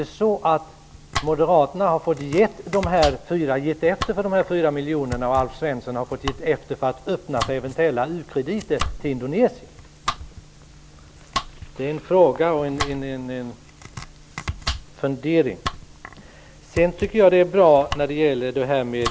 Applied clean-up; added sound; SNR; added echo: none; Domestic sounds, home sounds; 12 dB; none.